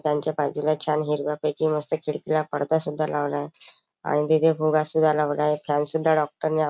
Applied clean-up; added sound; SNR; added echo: none; none; none; none.